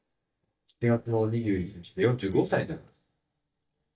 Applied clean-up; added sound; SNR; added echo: neural mask model DeepFilterNet 3.